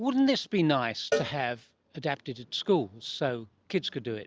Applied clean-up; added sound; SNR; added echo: none; Cowbell; 9 dB; none.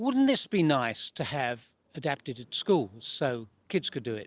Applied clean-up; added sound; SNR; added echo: none; none; none; none.